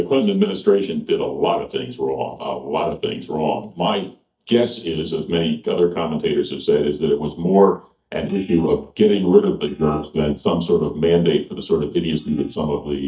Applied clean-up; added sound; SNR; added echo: neural mask model DeepFilterNet 3.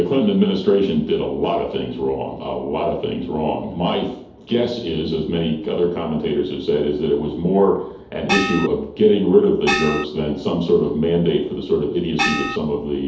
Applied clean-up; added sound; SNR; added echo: none; Gong; 2 dB; reverberation time 2.2 s.